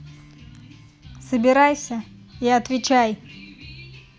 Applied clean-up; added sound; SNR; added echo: none; none; none; none.